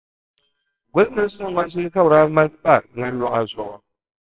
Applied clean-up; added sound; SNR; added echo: neural separator model SepFormer WHAMR!.